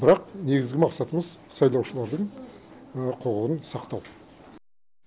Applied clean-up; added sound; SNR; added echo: none; none; none; none.